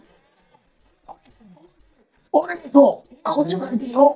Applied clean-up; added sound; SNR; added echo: neural mask model DeepFilterNet 3.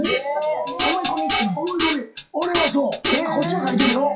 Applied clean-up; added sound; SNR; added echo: classical method WPE with log-MMSE.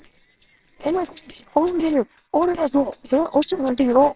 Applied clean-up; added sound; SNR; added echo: neural separator model SepFormer WHAMR!.